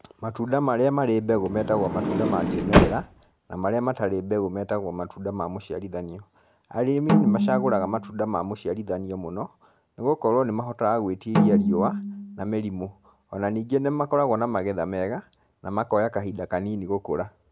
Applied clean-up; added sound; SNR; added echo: none; Sliding door + Snare drum; -1 dB; none.